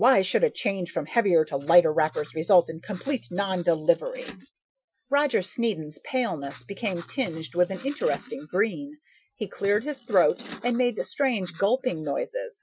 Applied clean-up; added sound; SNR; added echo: classical method Wiener filter.